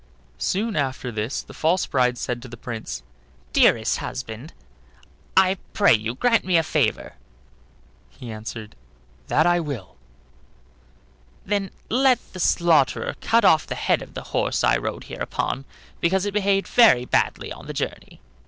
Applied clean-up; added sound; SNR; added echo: none; none; none; none.